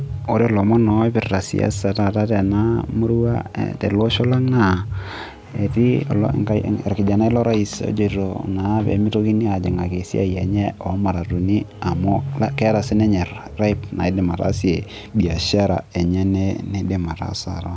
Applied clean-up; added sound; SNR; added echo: none; none; none; none.